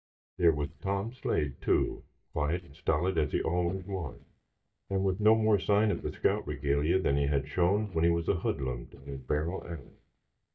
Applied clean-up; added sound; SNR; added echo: neural mask model DeepFilterNet 3.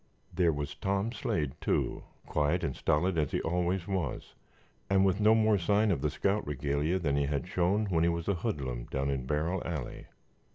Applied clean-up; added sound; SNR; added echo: none; none; none; none.